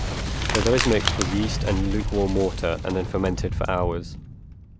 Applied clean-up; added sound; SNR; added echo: none; Boom + Crushing; 1 dB; none.